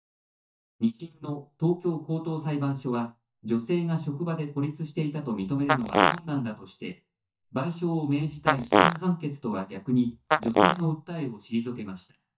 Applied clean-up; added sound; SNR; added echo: neural mask model DeepFilterNet 3.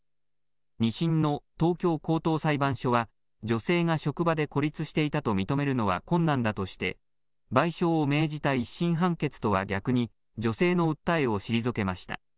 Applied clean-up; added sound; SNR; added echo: none; none; none; none.